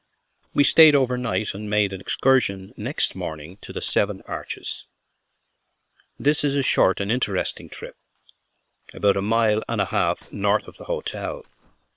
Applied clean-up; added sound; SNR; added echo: neural separator model SepFormer WHAM!.